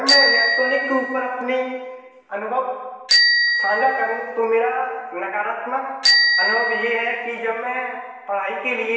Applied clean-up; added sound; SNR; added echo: none; Bicycle bell; -1 dB; reverberation time 1.3 s.